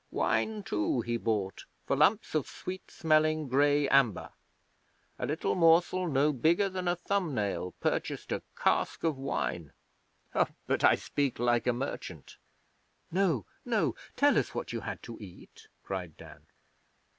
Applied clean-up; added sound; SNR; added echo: none; none; none; none.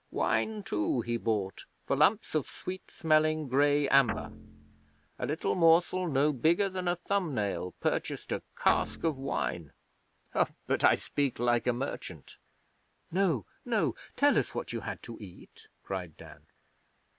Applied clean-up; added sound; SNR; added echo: none; Guitar; 10 dB; none.